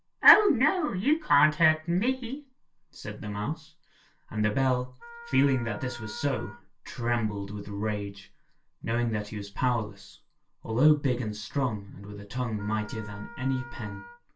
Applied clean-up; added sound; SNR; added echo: none; Wind instrument, woodwind instrument; 16 dB; reverberation time 0.2 s.